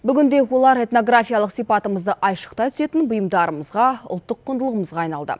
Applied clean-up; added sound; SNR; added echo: none; none; none; none.